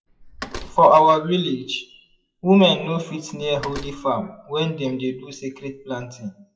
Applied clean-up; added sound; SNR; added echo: classical method WPE with log-MMSE.